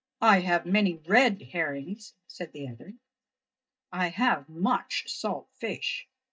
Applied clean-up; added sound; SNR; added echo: neural mask model DeepFilterNet 3.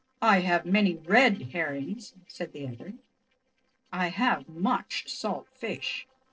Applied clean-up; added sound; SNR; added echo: neural separator model SepFormer DNS4.